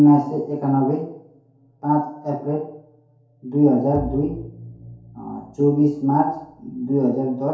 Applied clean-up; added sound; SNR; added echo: none; Bowed string instrument; 16 dB; reverberation time 2.4 s.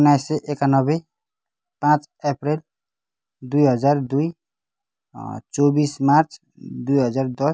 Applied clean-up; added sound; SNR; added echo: none; none; none; none.